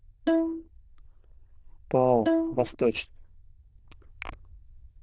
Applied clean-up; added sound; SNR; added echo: neural diffusion model UNIVERSE++.